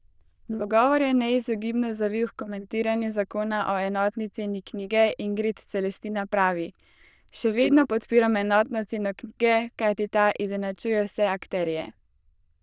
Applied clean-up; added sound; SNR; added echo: neural diffusion model UNIVERSE++.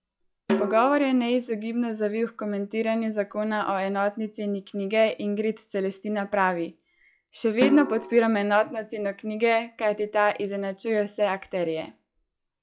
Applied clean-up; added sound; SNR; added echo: classical method log-MMSE.